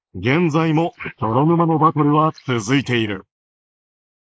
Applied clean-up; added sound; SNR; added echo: neural mask model Resemble Enhance denoiser.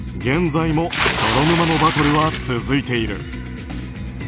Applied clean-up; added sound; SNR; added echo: none; Water / Splash, splatter; 1 dB; none.